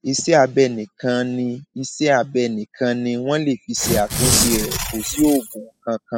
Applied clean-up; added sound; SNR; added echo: classical method spectral subtraction.